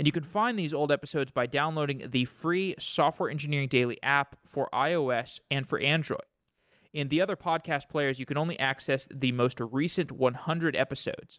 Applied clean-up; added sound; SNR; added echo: none; none; none; none.